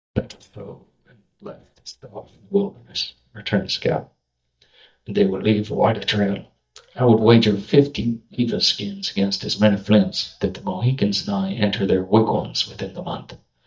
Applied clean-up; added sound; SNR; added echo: neural mask model DeepFilterNet 3.